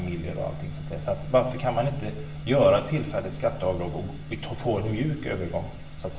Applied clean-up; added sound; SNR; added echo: none; none; none; reverberation time 0.7 s.